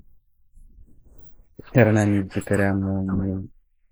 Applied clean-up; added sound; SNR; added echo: neural mask model Resemble Enhance denoiser.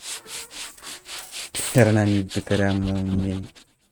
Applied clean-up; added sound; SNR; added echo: neural mask model RNNoise.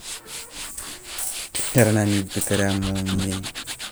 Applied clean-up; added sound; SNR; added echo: none; Tools; 11 dB; none.